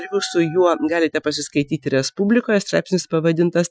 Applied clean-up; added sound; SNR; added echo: classical method Wiener filter.